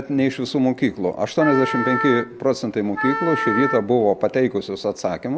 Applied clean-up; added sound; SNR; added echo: none; Wind instrument, woodwind instrument; 5 dB; none.